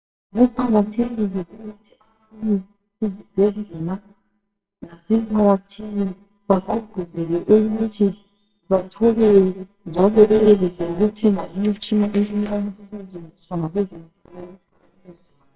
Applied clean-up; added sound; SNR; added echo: neural separator model SepFormer WHAMR!.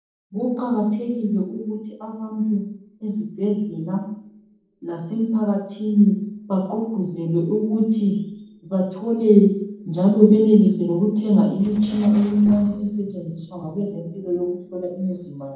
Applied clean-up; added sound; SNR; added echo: neural separator model SepFormer DNS4.